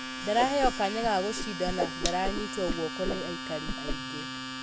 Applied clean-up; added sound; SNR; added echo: none; Domestic sounds, home sounds + Whoosh, swoosh, swish; 2 dB; none.